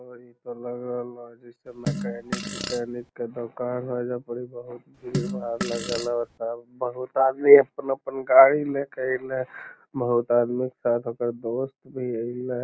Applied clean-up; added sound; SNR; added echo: none; Fart; 7 dB; none.